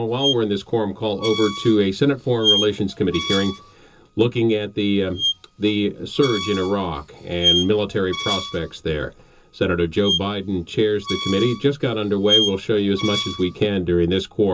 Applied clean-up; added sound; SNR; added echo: none; Squeak; 6 dB; reverberation time 0.2 s.